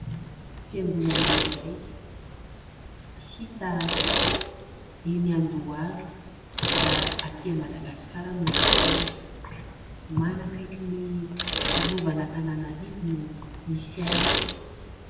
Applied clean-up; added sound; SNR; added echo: none; Bicycle; -2 dB; reverberation time 1.3 s.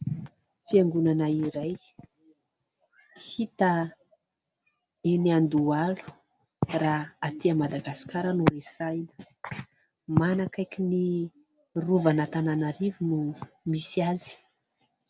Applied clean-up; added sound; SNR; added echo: none; none; none; none.